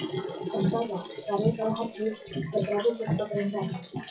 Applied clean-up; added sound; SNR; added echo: classical method WPE with log-MMSE.